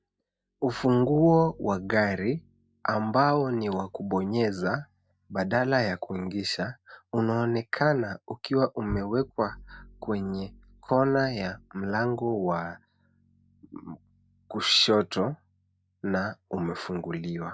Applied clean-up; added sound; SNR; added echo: neural mask model DeepFilterNet 3.